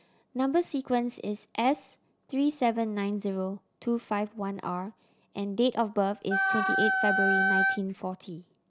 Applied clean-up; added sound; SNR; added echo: none; Wind instrument, woodwind instrument; -4 dB; none.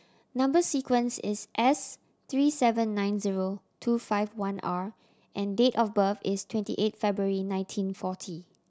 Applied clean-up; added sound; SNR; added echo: none; none; none; none.